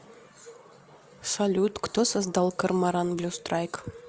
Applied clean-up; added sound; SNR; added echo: none; none; none; none.